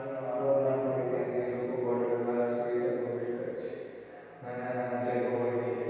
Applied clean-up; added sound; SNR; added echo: none; none; none; reverberation time 2.2 s.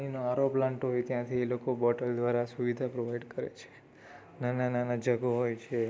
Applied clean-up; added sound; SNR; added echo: none; none; none; none.